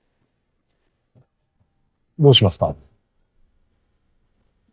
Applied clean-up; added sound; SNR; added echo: neural mask model DeepFilterNet 3.